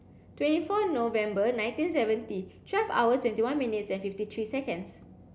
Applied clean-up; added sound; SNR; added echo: none; none; none; none.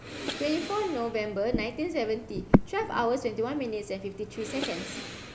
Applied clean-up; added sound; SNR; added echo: none; Breathing; 2 dB; none.